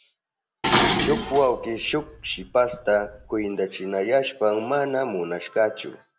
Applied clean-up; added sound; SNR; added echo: none; Dishes, pots, and pans; 1 dB; none.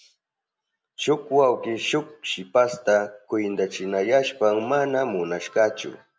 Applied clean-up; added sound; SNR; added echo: none; none; none; none.